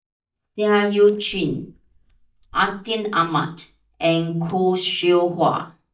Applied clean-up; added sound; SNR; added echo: neural mask model DeepFilterNet 3.